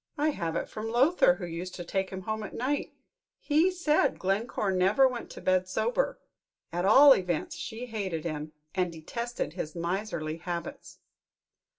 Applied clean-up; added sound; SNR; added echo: none; none; none; reverberation time 0.2 s.